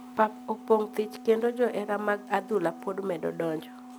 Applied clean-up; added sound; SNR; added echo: none; Wind instrument, woodwind instrument; 16 dB; none.